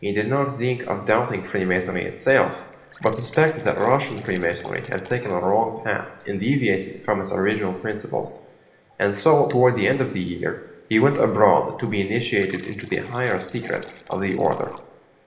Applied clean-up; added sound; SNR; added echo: neural separator model SepFormer DNS4.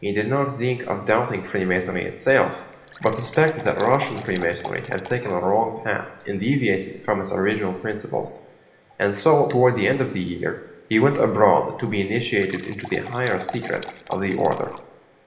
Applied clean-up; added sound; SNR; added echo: none; Fill (with liquid) / Water; 15 dB; reverberation time 1.0 s.